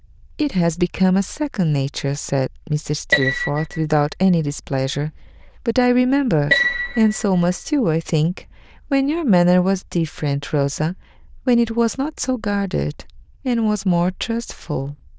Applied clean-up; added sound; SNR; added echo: neural diffusion model UNIVERSE++.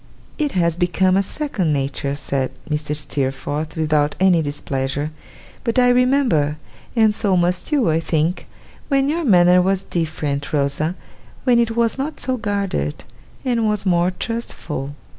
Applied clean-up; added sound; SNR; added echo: none; none; none; none.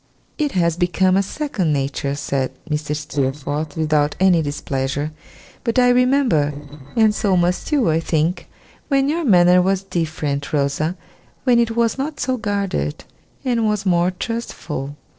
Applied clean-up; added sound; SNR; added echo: neural separator model SepFormer DNS4.